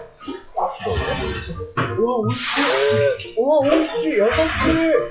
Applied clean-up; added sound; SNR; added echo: classical method WPE with log-MMSE.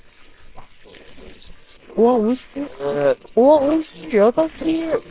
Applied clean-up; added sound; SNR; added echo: neural separator model SepFormer WHAMR!.